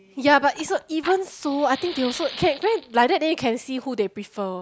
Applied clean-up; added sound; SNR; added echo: none; Fire; 17 dB; none.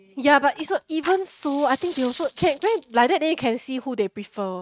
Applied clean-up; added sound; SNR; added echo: neural mask model RNNoise.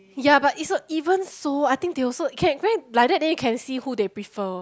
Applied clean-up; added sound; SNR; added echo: none; none; none; none.